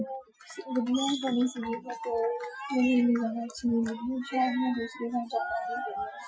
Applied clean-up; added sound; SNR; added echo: classical method Wiener filter.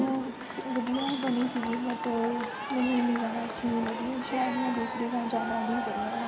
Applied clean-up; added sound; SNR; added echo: none; Crowd / Cheering; 4 dB; none.